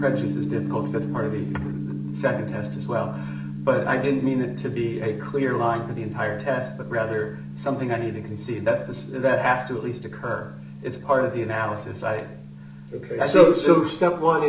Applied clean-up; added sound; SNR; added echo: none; Gong; 8 dB; reverberation time 0.6 s.